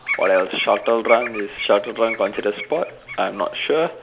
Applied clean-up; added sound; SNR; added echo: none; Bird vocalization, bird call, bird song; 10 dB; none.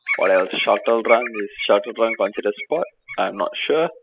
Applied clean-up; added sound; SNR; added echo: classical method spectral subtraction.